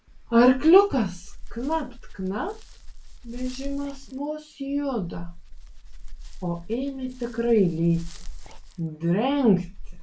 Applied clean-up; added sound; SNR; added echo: none; Dog; 11 dB; none.